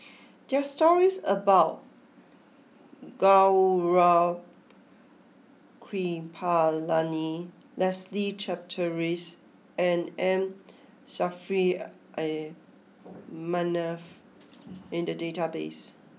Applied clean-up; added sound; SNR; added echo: none; none; none; none.